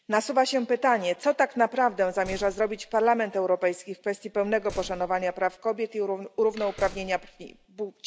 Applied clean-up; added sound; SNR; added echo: none; Slam; 18 dB; none.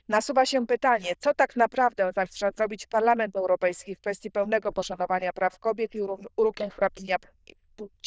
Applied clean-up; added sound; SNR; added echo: neural diffusion model UNIVERSE++.